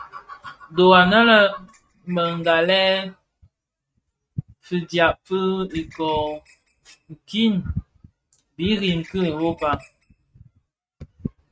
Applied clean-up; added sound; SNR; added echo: neural mask model RNNoise.